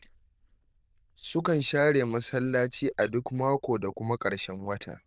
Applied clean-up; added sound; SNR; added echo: neural diffusion model UNIVERSE++.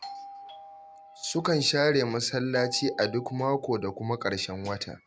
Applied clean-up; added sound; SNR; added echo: none; Doorbell; 18 dB; none.